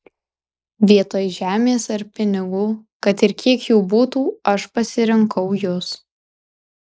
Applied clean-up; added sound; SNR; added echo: neural mask model Resemble Enhance denoiser.